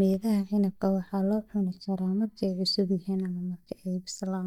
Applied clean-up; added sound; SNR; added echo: neural mask model DeepFilterNet 3.